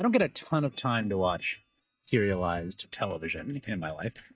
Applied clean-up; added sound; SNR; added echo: neural mask model DeepFilterNet 3.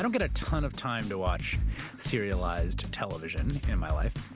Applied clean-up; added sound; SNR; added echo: none; none; none; none.